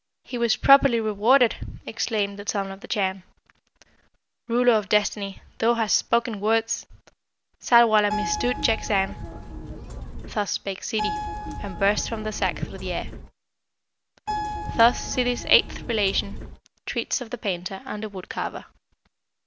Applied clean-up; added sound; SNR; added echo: none; Keyboard (musical); 6 dB; none.